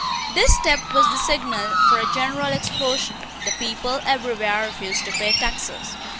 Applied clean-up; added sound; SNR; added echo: none; Chirp, tweet; 0 dB; none.